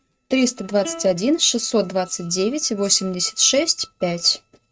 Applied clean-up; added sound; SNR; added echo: neural mask model RNNoise.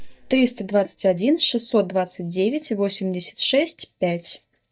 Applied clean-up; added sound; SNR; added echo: neural mask model DeepFilterNet 3.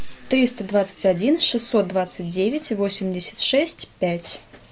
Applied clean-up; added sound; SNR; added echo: none; none; none; none.